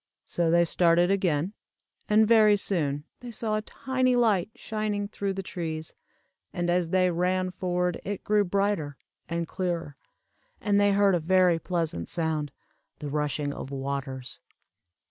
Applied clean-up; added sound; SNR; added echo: none; none; none; none.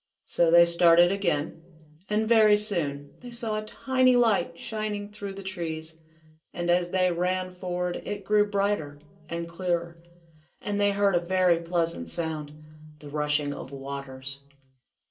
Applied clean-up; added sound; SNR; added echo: none; none; none; reverberation time 0.2 s.